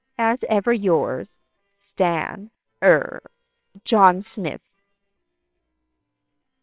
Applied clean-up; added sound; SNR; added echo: neural separator model SepFormer WHAMR!.